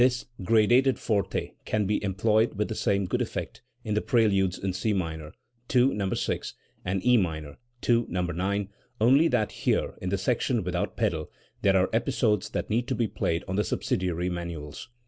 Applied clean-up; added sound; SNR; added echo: none; none; none; none.